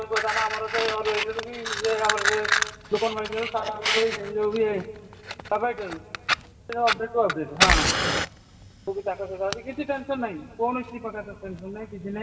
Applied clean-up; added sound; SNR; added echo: none; Fire; 1 dB; reverberation time 1.6 s.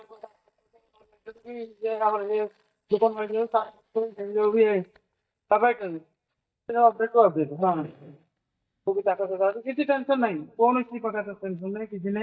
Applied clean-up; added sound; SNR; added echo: neural mask model DeepFilterNet 3.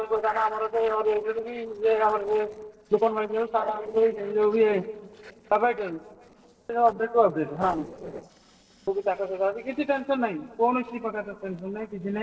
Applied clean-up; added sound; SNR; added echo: neural separator model SepFormer DNS4.